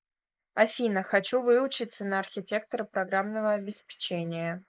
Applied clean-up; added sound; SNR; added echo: neural mask model Resemble Enhance denoiser.